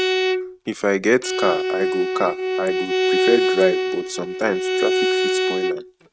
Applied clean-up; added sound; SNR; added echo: neural mask model RNNoise.